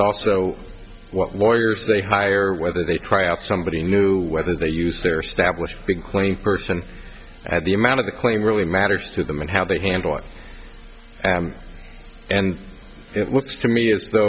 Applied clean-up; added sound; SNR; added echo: none; none; none; none.